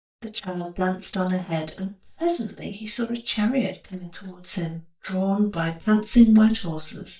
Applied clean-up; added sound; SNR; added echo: neural mask model DeepFilterNet 3.